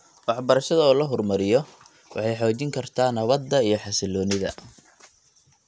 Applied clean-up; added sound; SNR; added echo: none; none; none; none.